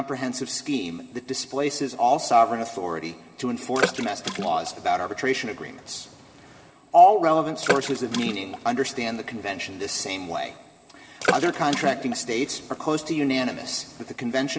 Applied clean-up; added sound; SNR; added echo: none; Water / Splash, splatter; 8 dB; reverberation time 2.3 s.